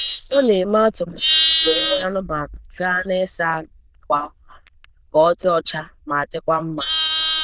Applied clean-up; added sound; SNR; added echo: neural diffusion model UNIVERSE++.